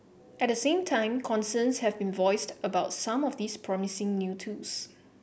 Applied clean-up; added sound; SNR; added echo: none; none; none; none.